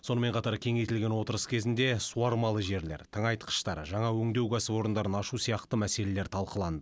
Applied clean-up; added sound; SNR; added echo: none; none; none; none.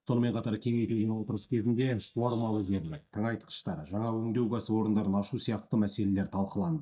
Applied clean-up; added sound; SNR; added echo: neural mask model DeepFilterNet 3.